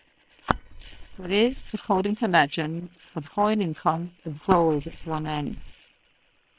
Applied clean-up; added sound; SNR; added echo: neural separator model SepFormer WHAM!.